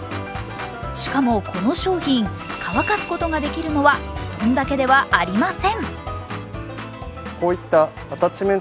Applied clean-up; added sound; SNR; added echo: none; none; none; none.